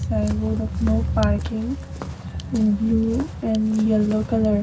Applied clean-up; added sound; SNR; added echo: none; Walk, footsteps; 20 dB; reverberation time 0.4 s.